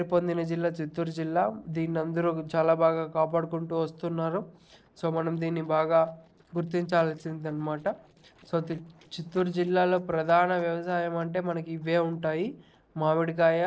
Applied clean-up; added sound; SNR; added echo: neural separator model SepFormer DNS4.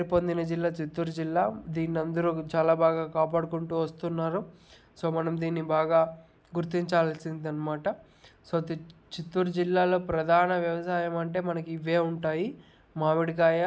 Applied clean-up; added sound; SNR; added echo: none; none; none; none.